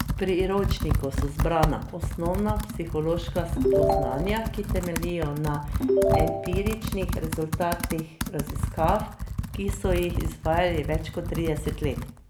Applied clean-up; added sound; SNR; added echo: none; Ringtone / Chime + Computer keyboard; -1 dB; none.